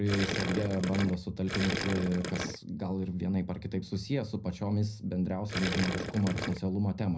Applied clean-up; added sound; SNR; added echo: none; Gurgling; 4 dB; reverberation time 0.4 s.